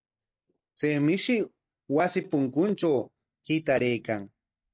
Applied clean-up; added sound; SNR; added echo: neural mask model DeepFilterNet 3.